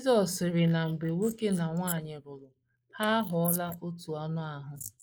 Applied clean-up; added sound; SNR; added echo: neural mask model Resemble Enhance denoiser.